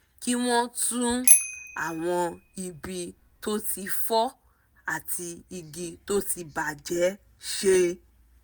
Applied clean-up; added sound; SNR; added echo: none; Bicycle bell; -1 dB; none.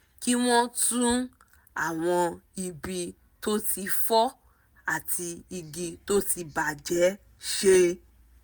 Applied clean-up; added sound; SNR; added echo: none; none; none; none.